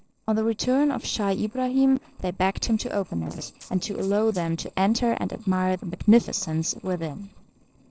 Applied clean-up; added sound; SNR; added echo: neural separator model SepFormer DNS4.